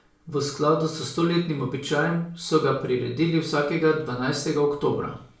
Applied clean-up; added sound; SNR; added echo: none; none; none; reverberation time 0.4 s.